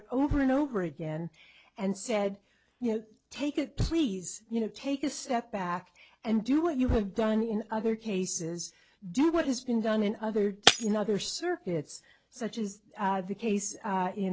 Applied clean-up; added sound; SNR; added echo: none; Shatter; 3 dB; none.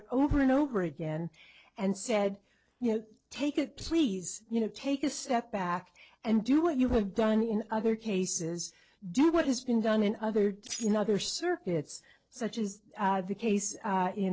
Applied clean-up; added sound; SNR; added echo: neural separator model SepFormer DNS4.